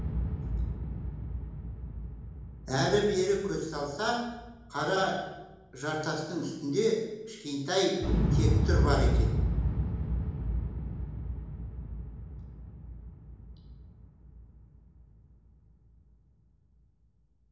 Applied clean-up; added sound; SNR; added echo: none; Explosion; -1 dB; reverberation time 1.0 s.